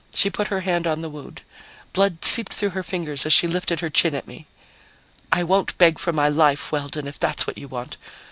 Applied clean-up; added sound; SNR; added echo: none; none; none; none.